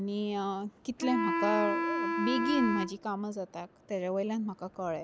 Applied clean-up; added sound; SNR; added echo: none; Wind instrument, woodwind instrument; 1 dB; none.